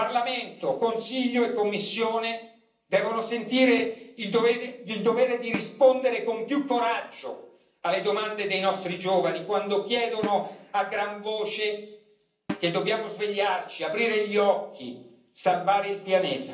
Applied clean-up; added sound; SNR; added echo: none; Snare drum; 14 dB; reverberation time 0.6 s.